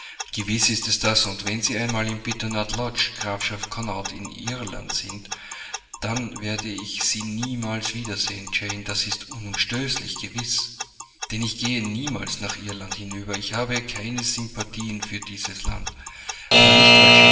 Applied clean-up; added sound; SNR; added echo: none; Alarm / Clock; -3 dB; reverberation time 1.1 s.